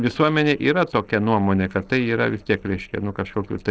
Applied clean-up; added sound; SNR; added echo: neural separator model SepFormer DNS4.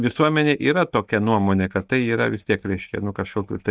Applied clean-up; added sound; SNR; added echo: neural mask model DeepFilterNet 3.